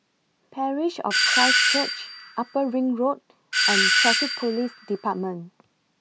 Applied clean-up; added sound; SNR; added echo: none; Doorbell; -4 dB; none.